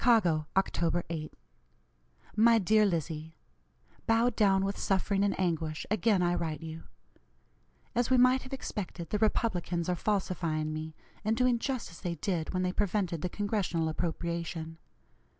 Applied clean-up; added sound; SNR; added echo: none; none; none; none.